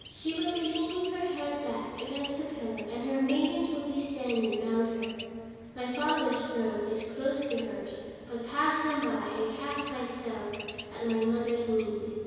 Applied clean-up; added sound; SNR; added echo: none; Bird; 15 dB; reverberation time 2.2 s.